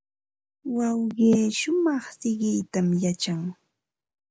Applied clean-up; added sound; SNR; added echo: none; none; none; none.